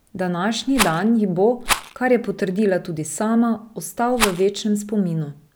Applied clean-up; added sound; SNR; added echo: none; Rattle; 6 dB; none.